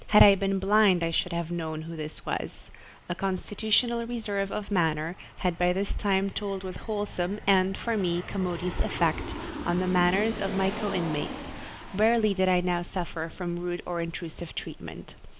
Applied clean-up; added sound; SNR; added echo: none; Aircraft; 14 dB; none.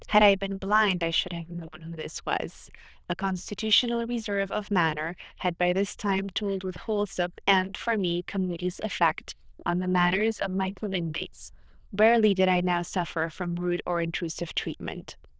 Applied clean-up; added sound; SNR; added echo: neural diffusion model UNIVERSE++.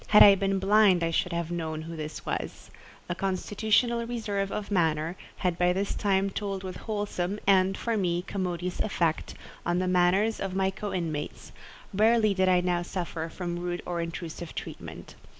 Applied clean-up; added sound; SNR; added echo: none; none; none; none.